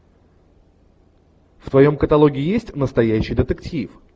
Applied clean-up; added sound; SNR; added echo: none; none; none; none.